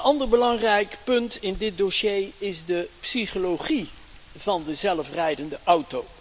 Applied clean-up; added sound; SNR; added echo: none; Wind; 19 dB; none.